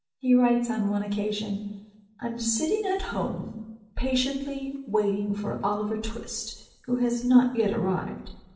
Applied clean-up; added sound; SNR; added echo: none; none; none; reverberation time 0.7 s.